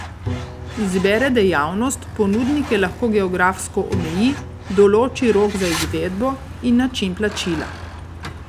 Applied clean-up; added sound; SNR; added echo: none; Bowed string instrument + Truck; 11 dB; none.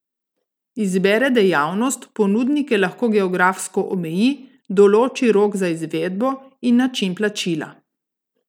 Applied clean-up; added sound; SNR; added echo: none; none; none; none.